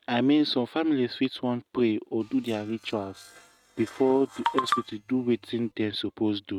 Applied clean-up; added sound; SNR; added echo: neural mask model RNNoise.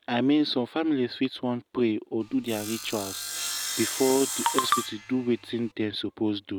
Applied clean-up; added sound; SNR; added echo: none; Sawing; 7 dB; none.